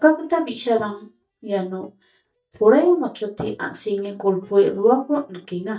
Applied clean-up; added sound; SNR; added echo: neural mask model DeepFilterNet 3.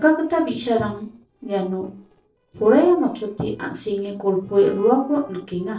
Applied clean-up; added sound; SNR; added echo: neural separator model SepFormer DNS4.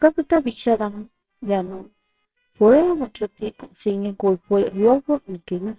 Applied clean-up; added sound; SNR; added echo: neural separator model SepFormer WHAMR!.